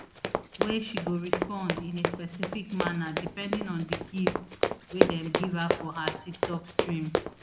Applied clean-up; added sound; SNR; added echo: none; Run; -2 dB; none.